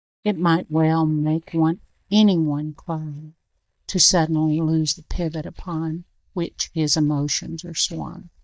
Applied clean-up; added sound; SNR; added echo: neural mask model DeepFilterNet 3.